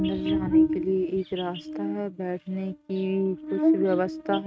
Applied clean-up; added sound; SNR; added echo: neural mask model RNNoise.